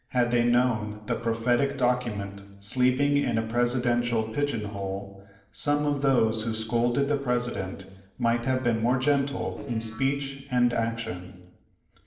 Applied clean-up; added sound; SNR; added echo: neural separator model SepFormer DNS4.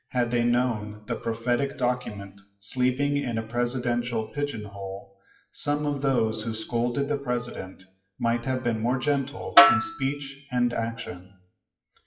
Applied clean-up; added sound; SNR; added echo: classical method WPE with log-MMSE.